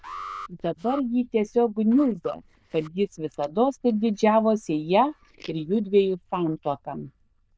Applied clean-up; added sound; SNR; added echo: neural diffusion model UNIVERSE++.